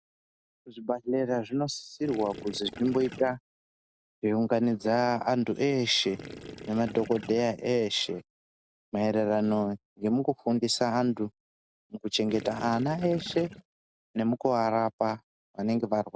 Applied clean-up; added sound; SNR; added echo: none; Gurgling / Liquid; 14 dB; none.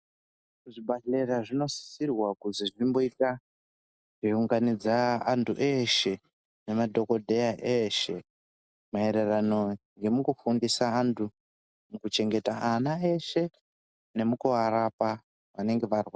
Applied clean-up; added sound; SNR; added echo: none; none; none; none.